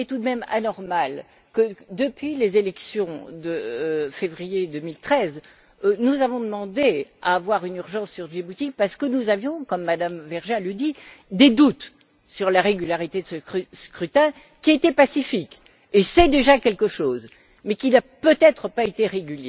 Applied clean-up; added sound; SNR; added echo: none; none; none; none.